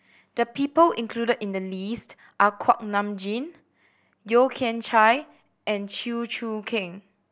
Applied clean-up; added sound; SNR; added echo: none; none; none; none.